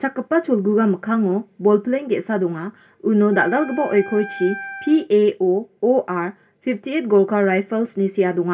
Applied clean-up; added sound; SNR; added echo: none; Wind instrument, woodwind instrument; 15 dB; reverberation time 0.2 s.